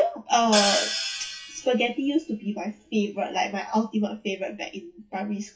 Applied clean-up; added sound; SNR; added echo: classical method WPE with log-MMSE.